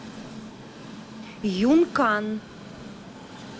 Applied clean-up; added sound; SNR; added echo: none; Train; 13 dB; none.